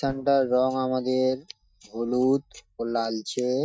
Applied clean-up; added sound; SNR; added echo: neural mask model DeepFilterNet 3.